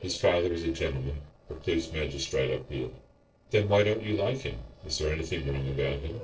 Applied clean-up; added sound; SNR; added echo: neural separator model SepFormer DNS4.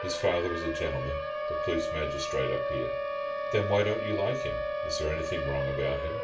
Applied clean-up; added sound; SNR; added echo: none; Siren; 0 dB; reverberation time 0.3 s.